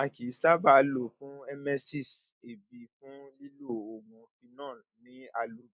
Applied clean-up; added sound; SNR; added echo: neural mask model Resemble Enhance denoiser.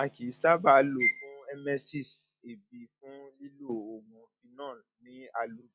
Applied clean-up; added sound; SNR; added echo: classical method log-MMSE.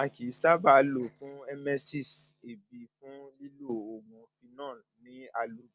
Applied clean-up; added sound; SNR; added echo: neural separator model SepFormer DNS4.